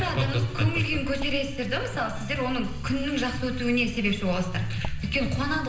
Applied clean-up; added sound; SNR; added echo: none; Writing; 8 dB; reverberation time 0.9 s.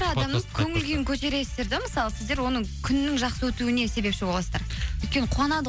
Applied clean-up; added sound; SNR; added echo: none; none; none; none.